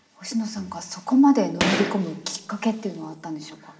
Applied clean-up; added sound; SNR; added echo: none; Gunshot, gunfire; 4 dB; reverberation time 2.6 s.